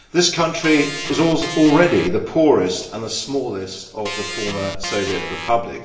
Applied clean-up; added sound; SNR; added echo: none; Organ; 9 dB; reverberation time 0.8 s.